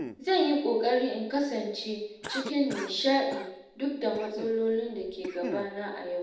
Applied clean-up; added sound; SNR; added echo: none; Cough; 14 dB; reverberation time 0.8 s.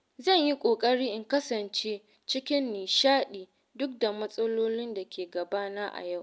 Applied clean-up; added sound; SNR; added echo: none; none; none; none.